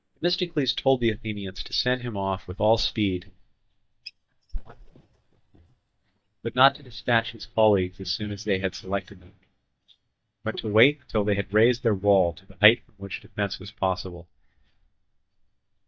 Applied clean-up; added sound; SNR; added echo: neural mask model DeepFilterNet 3.